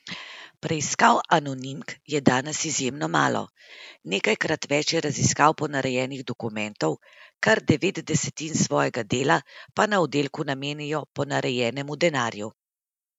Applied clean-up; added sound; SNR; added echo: none; none; none; none.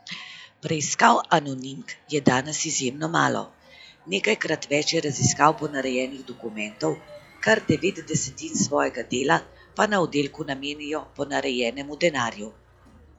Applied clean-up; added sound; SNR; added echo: classical method log-MMSE.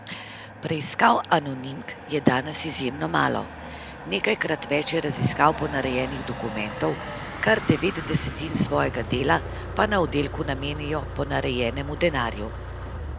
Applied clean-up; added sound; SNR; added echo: none; Motor vehicle (road); 9 dB; none.